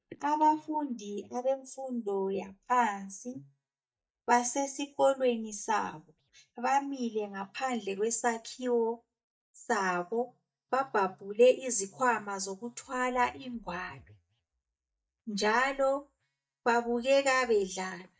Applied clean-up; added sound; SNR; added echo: neural mask model DeepFilterNet 3.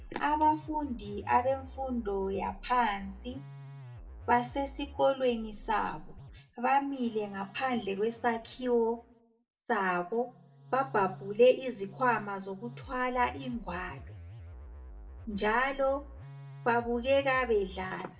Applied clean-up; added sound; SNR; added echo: none; Musical instrument; 16 dB; reverberation time 0.3 s.